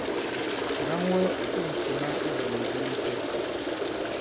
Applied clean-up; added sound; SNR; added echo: none; Toilet flush; -5 dB; none.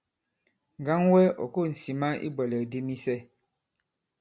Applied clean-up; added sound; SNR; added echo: none; none; none; none.